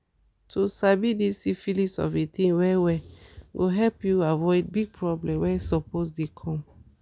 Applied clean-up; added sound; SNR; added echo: none; none; none; none.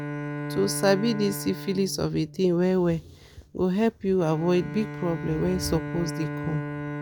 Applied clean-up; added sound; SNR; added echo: none; Bowed string instrument; 9 dB; none.